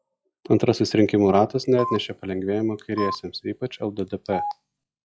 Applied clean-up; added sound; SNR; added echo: classical method log-MMSE.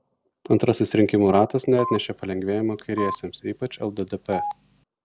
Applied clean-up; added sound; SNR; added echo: none; Telephone; 11 dB; none.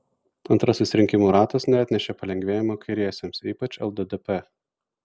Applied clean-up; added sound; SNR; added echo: none; none; none; none.